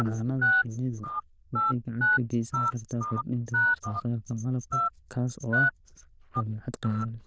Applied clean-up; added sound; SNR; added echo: neural diffusion model UNIVERSE++.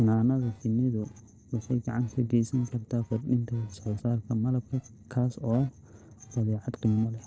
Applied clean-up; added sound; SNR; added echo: neural separator model SepFormer DNS4.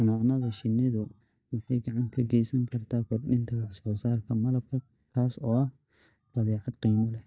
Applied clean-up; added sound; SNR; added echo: neural mask model DeepFilterNet 3.